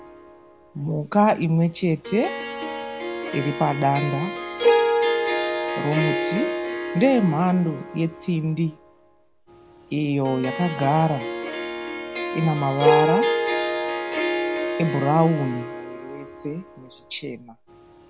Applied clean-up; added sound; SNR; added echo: none; Harp; 2 dB; none.